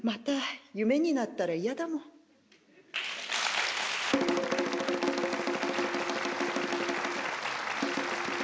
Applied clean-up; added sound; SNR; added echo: none; none; none; none.